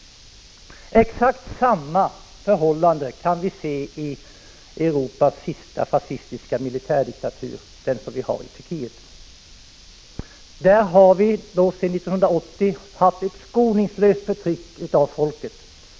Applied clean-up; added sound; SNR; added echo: none; none; none; none.